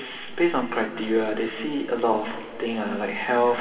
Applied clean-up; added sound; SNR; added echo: none; none; none; reverberation time 2.5 s.